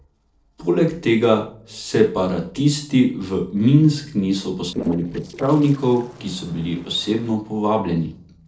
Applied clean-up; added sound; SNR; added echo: neural separator model SepFormer DNS4.